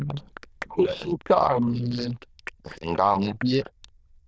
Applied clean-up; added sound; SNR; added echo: neural diffusion model UNIVERSE++.